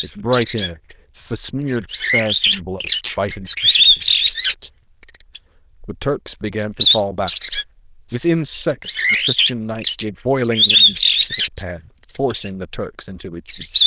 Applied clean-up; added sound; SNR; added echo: neural diffusion model UNIVERSE++.